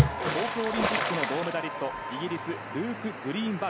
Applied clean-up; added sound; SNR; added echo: none; Water / Splash, splatter; 1 dB; none.